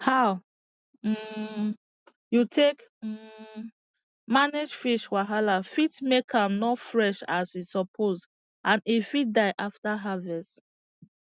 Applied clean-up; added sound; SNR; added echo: none; none; none; none.